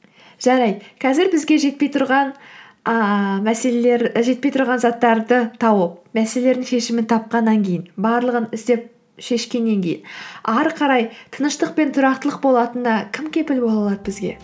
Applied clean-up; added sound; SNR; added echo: none; none; none; none.